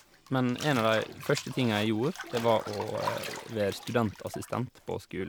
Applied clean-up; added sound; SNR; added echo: none; Bathtub (filling or washing); 12 dB; none.